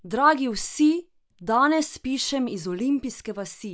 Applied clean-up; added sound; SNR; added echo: none; none; none; none.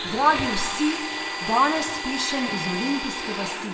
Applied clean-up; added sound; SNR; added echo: none; Domestic sounds, home sounds; 4 dB; reverberation time 0.7 s.